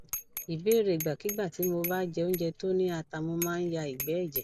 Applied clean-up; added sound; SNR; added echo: none; Bicycle bell; 11 dB; none.